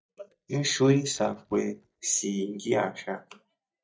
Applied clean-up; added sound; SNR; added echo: neural mask model DeepFilterNet 3.